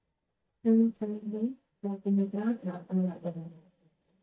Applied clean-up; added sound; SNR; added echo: neural mask model DeepFilterNet 3.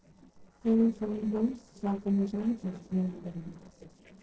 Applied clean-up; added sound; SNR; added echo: neural separator model SepFormer DNS4.